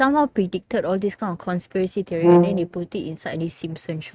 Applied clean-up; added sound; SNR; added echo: neural mask model RNNoise.